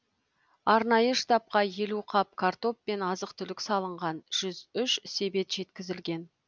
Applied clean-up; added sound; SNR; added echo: none; none; none; none.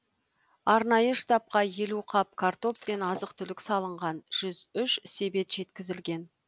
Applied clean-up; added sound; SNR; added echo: none; Shatter; 17 dB; none.